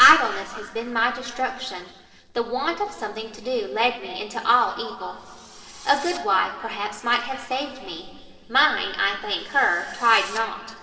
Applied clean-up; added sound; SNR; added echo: neural separator model SepFormer DNS4.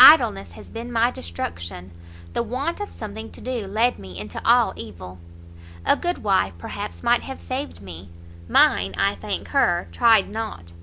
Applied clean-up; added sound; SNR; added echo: none; none; none; none.